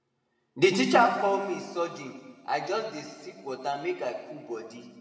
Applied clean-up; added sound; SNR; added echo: none; none; none; reverberation time 1.6 s.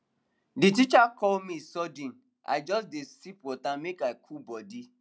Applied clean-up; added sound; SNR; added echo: none; none; none; none.